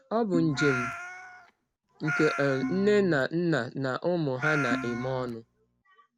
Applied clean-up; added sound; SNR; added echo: none; Meow + Organ; 6 dB; none.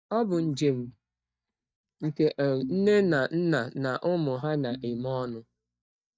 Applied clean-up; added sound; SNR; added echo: neural mask model DeepFilterNet 3.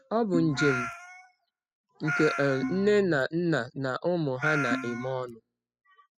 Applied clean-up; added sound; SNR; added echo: classical method spectral subtraction.